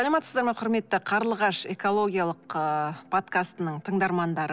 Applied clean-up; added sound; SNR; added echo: none; none; none; none.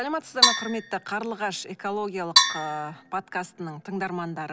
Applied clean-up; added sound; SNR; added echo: none; Percussion; -5 dB; none.